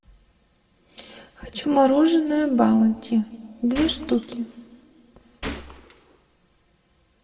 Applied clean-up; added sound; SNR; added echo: none; Gunshot, gunfire; 14 dB; reverberation time 1.4 s.